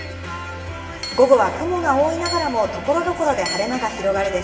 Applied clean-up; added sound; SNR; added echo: none; Hammer / Chink, clink; 16 dB; reverberation time 1.0 s.